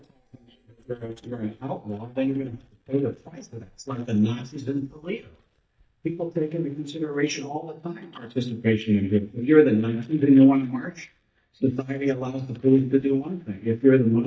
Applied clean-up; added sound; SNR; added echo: neural mask model DeepFilterNet 3.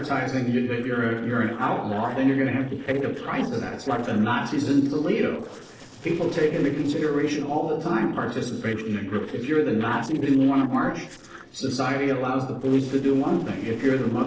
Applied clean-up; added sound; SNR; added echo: neural separator model SepFormer DNS4.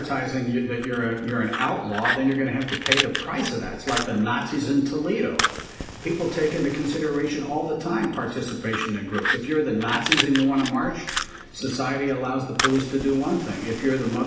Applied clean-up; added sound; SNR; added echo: none; Fire; 6 dB; reverberation time 0.8 s.